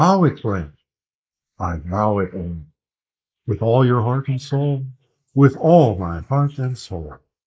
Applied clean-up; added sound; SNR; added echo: neural mask model Resemble Enhance denoiser.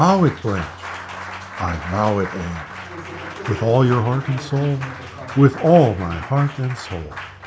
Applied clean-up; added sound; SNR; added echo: none; Applause; 13 dB; none.